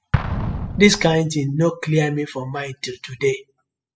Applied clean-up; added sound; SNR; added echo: classical method spectral subtraction.